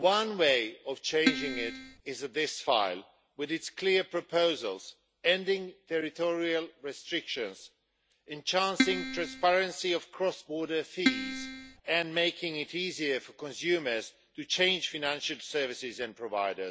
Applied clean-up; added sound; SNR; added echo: none; Keyboard (musical); 0 dB; none.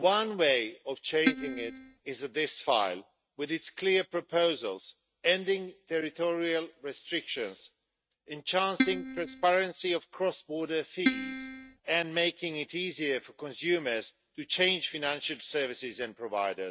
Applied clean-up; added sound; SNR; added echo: neural mask model RNNoise.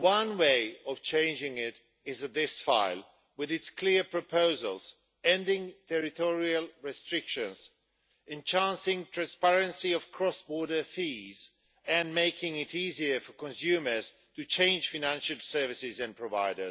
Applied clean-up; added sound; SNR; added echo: none; none; none; none.